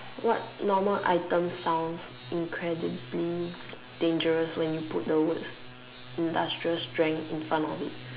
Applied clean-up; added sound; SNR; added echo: none; none; none; none.